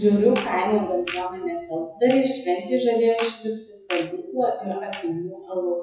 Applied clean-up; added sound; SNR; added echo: classical method WPE with log-MMSE.